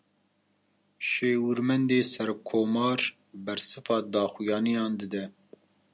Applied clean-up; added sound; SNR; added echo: none; none; none; none.